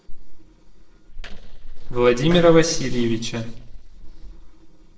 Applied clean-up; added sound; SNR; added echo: neural separator model SepFormer DNS4.